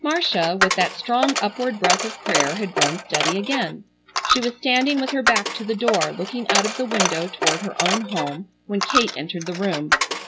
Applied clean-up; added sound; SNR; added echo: none; Coin (dropping); 1 dB; none.